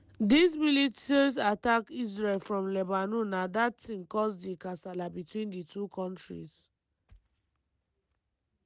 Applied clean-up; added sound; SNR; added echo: none; none; none; none.